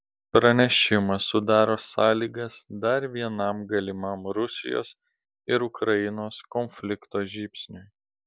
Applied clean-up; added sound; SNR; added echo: none; none; none; none.